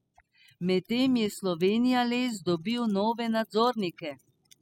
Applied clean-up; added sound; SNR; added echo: classical method spectral subtraction.